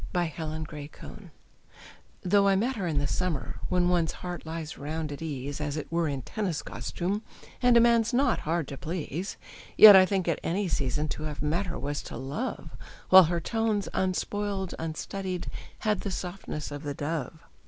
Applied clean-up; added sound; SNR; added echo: none; Insect; 3 dB; none.